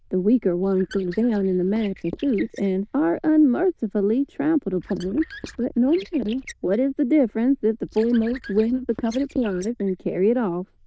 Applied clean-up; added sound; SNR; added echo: neural diffusion model UNIVERSE++.